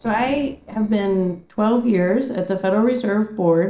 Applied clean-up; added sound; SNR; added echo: neural separator model SepFormer DNS4.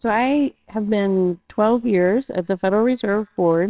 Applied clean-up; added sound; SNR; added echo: neural separator model SepFormer WHAMR!.